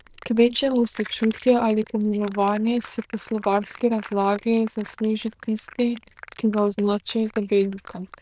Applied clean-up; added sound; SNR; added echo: neural diffusion model UNIVERSE++.